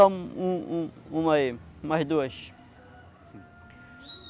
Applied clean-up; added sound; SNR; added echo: none; none; none; none.